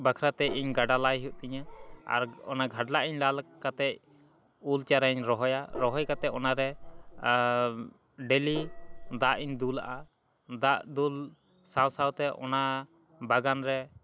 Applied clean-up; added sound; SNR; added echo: none; Gong; 10 dB; none.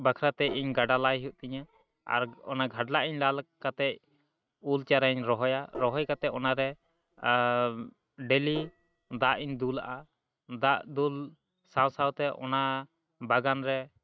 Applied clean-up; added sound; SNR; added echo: neural mask model RNNoise.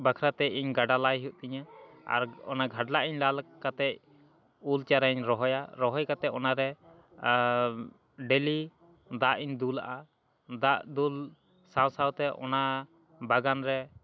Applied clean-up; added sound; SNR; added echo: none; none; none; none.